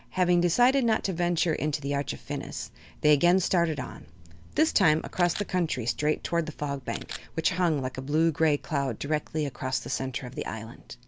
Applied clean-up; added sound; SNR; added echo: none; Camera; 18 dB; none.